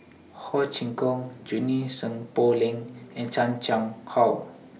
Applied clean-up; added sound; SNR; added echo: none; none; none; none.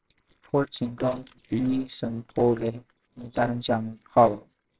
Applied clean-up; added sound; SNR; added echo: neural separator model SepFormer WHAMR!.